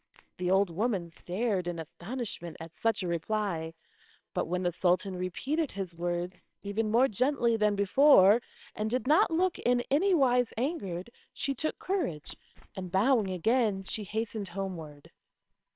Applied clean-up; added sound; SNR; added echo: neural separator model SepFormer WHAMR!.